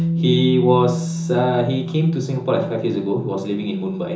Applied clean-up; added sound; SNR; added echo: none; Bass guitar; 5 dB; reverberation time 0.7 s.